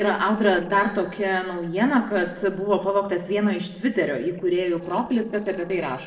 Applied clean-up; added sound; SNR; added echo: neural separator model SepFormer DNS4.